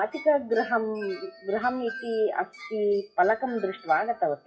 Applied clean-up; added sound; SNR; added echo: classical method WPE with log-MMSE.